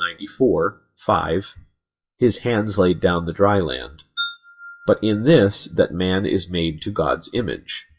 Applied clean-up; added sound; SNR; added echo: classical method WPE with log-MMSE.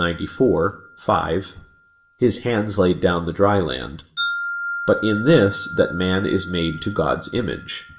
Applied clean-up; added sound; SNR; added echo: none; Wind chime; 11 dB; reverberation time 0.5 s.